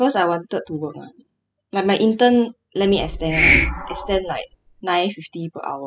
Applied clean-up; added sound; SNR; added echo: classical method spectral subtraction.